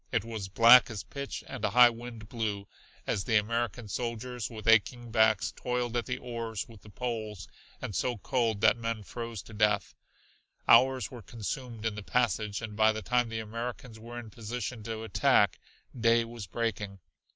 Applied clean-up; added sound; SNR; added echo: none; none; none; none.